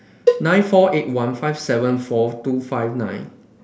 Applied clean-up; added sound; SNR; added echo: none; Cowbell; 3 dB; none.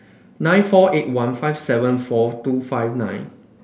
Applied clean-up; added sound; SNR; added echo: none; none; none; none.